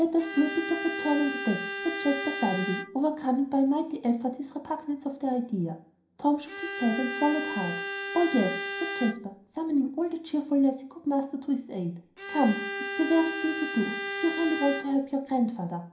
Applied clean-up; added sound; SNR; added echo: none; Bowed string instrument; 6 dB; reverberation time 0.5 s.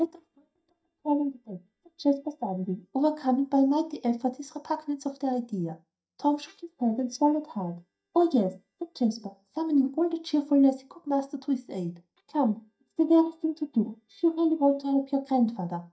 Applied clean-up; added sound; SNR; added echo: neural mask model DeepFilterNet 3.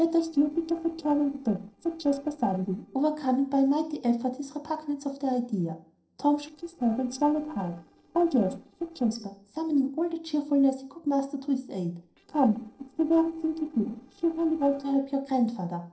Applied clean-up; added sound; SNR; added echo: neural separator model SepFormer DNS4.